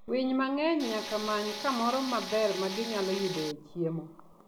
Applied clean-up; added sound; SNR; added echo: none; Tools; 8 dB; none.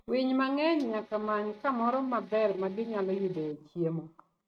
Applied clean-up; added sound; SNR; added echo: neural mask model RNNoise.